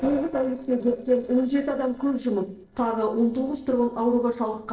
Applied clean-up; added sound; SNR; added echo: neural separator model SepFormer DNS4.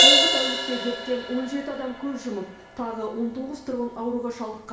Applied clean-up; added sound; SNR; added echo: none; Crash cymbal; -4 dB; reverberation time 0.8 s.